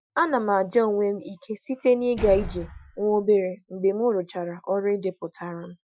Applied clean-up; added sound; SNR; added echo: classical method Wiener filter.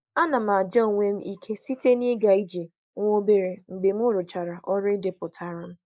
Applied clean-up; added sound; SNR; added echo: neural mask model Resemble Enhance denoiser.